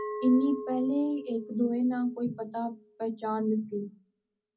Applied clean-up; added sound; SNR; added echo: none; Glass; 12 dB; reverberation time 0.4 s.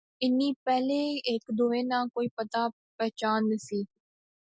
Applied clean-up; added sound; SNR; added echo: none; none; none; none.